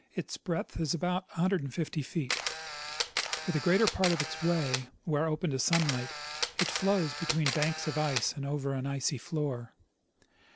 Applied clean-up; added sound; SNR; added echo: none; Camera; 3 dB; none.